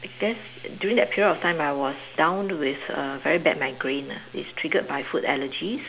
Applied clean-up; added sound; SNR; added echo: none; none; none; none.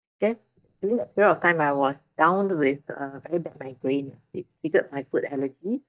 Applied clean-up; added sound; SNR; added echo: neural mask model DeepFilterNet 3.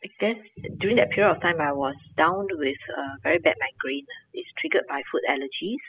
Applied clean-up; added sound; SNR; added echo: classical method spectral subtraction.